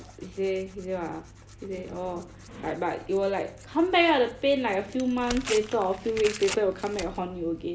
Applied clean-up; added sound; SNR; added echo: none; Tearing; 15 dB; none.